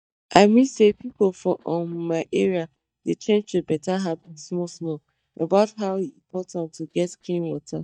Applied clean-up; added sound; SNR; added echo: neural mask model DeepFilterNet 3.